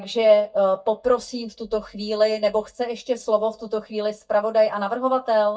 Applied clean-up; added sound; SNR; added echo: neural mask model DeepFilterNet 3.